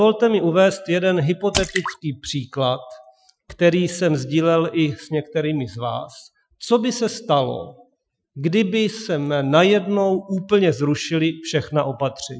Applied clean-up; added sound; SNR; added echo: classical method Wiener filter.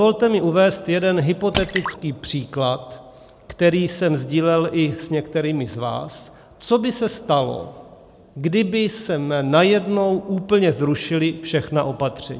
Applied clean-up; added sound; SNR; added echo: none; Drip / Splash, splatter; 10 dB; none.